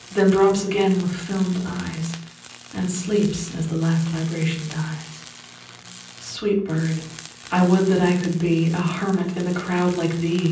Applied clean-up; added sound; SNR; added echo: none; Tools; 19 dB; reverberation time 0.6 s.